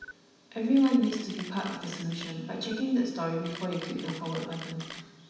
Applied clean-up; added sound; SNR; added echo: none; Camera; 16 dB; reverberation time 1.1 s.